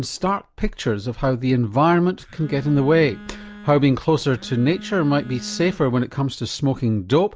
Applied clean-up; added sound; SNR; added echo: none; Telephone; 18 dB; none.